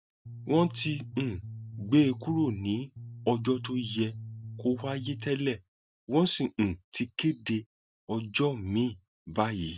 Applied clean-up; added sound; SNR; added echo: none; Bass guitar; 11 dB; none.